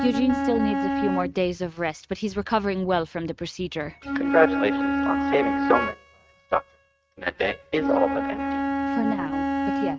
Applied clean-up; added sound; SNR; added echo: neural mask model RNNoise.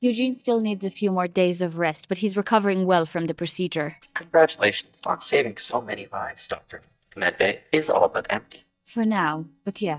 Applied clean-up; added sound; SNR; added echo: neural mask model DeepFilterNet 3.